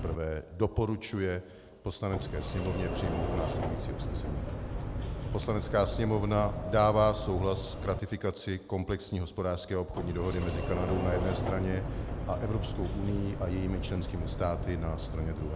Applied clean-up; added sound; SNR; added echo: none; Sliding door; 4 dB; none.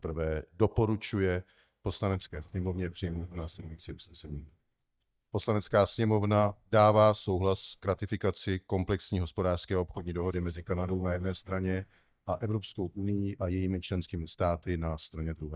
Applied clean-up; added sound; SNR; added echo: neural mask model DeepFilterNet 3.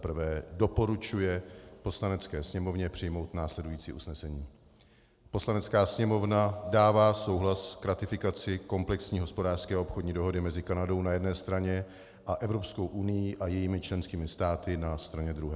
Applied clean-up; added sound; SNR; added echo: none; none; none; none.